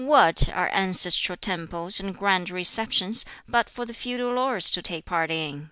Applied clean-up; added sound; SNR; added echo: none; none; none; none.